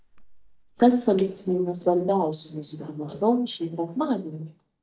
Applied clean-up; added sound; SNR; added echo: neural mask model DeepFilterNet 3.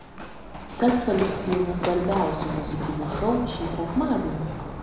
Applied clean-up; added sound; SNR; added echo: none; Run; 6 dB; reverberation time 1.0 s.